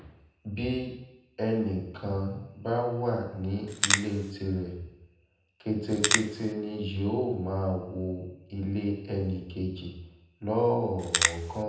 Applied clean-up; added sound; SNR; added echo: none; Crackle; -3 dB; reverberation time 0.8 s.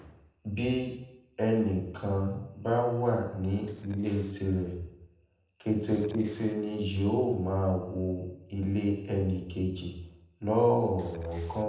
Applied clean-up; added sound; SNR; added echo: neural separator model SepFormer DNS4.